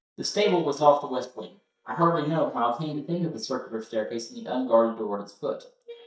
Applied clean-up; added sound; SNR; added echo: neural mask model DeepFilterNet 3.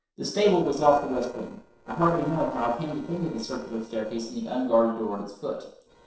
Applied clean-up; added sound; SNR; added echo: neural separator model SepFormer DNS4.